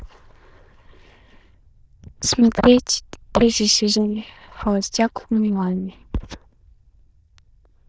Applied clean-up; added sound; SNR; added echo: neural diffusion model UNIVERSE++.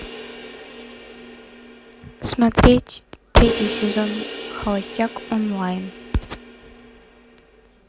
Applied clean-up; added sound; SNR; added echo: none; Crash cymbal; 12 dB; none.